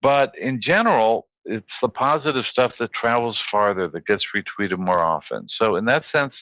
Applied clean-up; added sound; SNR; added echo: none; none; none; none.